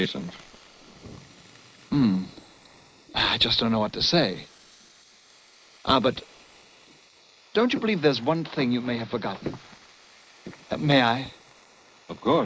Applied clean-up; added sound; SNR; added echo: neural mask model Resemble Enhance denoiser.